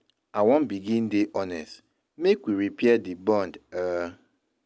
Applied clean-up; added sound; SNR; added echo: none; none; none; none.